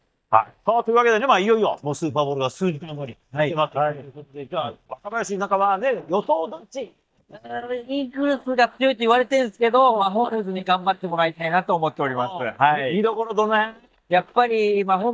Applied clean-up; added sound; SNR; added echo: neural mask model DeepFilterNet 3.